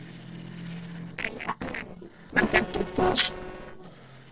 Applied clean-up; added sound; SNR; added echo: neural separator model SepFormer DNS4.